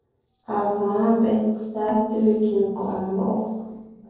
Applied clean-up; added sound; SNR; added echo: neural separator model SepFormer DNS4.